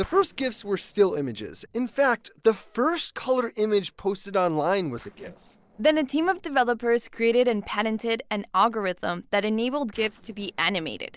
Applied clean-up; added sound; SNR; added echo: neural separator model SepFormer DNS4.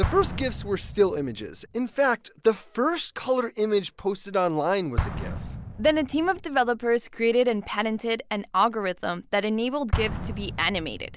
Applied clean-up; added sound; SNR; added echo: none; Explosion; 9 dB; none.